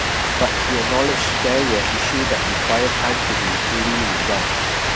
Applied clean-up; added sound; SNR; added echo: none; Rain; -4 dB; none.